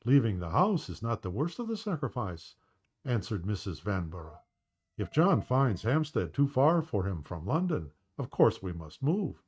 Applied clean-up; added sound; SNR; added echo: neural mask model RNNoise.